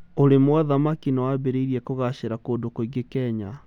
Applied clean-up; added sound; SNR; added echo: none; none; none; none.